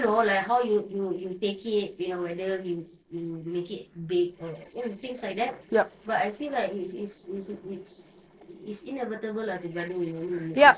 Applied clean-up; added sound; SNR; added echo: neural separator model SepFormer DNS4.